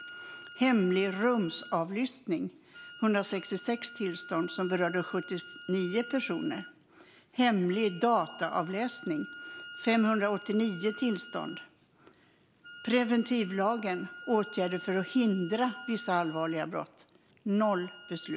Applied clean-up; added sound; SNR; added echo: none; Wind instrument, woodwind instrument; 17 dB; none.